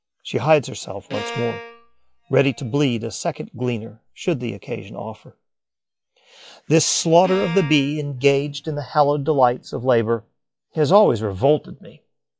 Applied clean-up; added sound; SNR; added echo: classical method log-MMSE.